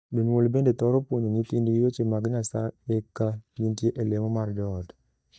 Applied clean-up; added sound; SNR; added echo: neural mask model DeepFilterNet 3.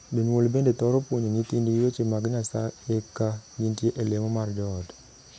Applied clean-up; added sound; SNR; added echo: none; none; none; none.